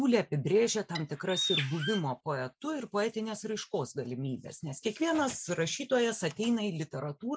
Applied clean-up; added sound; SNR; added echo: none; Bird; 5 dB; none.